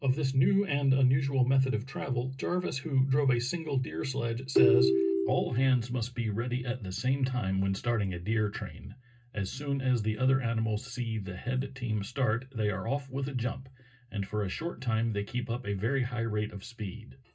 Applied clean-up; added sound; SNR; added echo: none; Ringtone; -2 dB; reverberation time 0.2 s.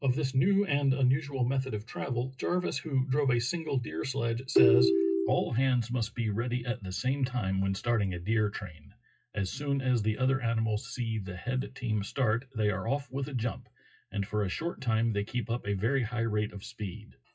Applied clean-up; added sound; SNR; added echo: classical method WPE with log-MMSE.